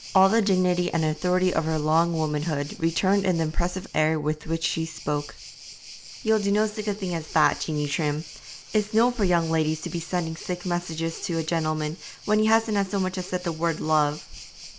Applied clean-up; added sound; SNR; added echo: none; Waves, surf; 17 dB; none.